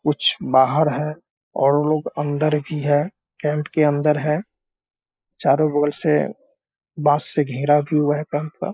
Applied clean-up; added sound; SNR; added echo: neural mask model Resemble Enhance denoiser.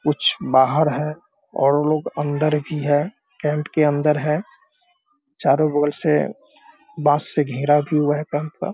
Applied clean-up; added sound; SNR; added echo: none; none; none; none.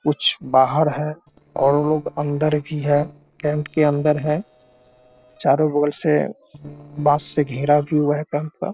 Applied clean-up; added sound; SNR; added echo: neural separator model SepFormer DNS4.